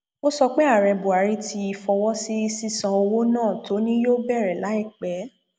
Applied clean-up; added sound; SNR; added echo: none; none; none; none.